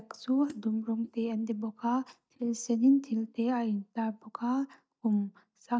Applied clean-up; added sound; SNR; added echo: neural mask model DeepFilterNet 3.